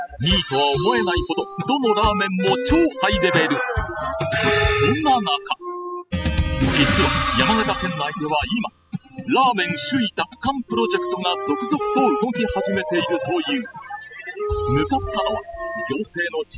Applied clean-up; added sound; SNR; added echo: classical method spectral subtraction.